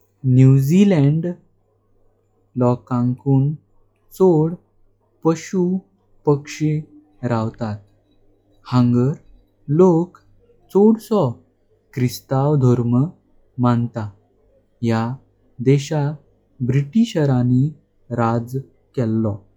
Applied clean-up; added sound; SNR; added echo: classical method log-MMSE.